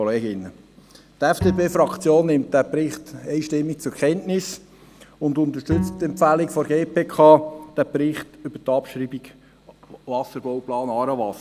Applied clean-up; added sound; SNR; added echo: none; Bowed string instrument; 11 dB; none.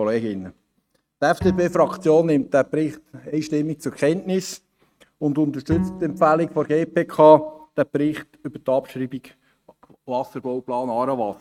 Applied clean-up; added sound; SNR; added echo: neural mask model RNNoise.